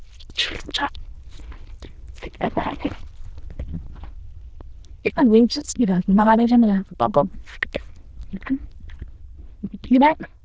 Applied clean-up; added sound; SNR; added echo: neural diffusion model UNIVERSE++.